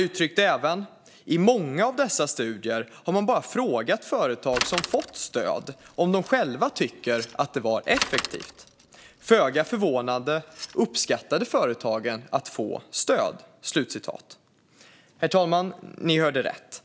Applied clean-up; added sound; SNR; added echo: none; Bicycle; 11 dB; none.